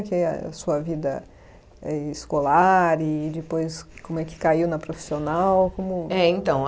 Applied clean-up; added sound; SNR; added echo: none; none; none; none.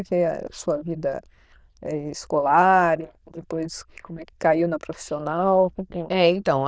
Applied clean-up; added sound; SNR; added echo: neural diffusion model UNIVERSE++.